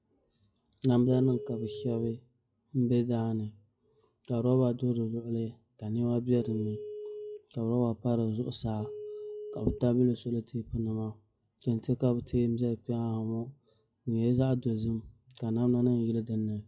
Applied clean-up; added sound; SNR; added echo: classical method WPE with log-MMSE.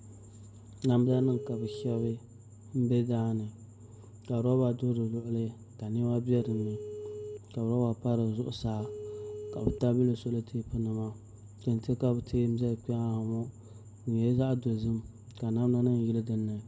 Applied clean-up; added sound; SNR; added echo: none; Telephone; 10 dB; reverberation time 1.3 s.